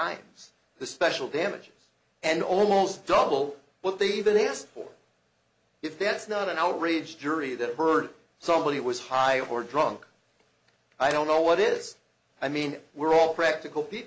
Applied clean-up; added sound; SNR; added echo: none; none; none; none.